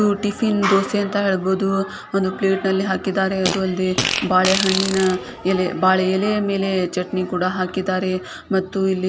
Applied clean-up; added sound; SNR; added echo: none; Fart; 5 dB; none.